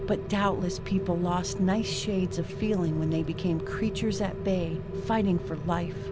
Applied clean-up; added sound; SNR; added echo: none; Rain; 5 dB; none.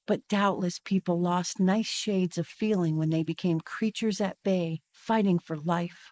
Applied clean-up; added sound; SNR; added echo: neural mask model Resemble Enhance denoiser.